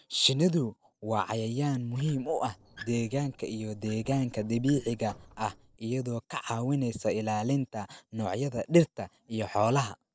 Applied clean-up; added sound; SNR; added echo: neural separator model SepFormer DNS4.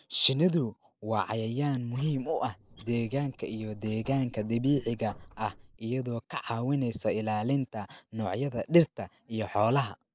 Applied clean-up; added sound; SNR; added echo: neural mask model Resemble Enhance denoiser.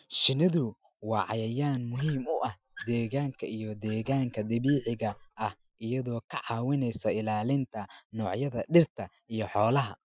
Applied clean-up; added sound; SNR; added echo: classical method Wiener filter.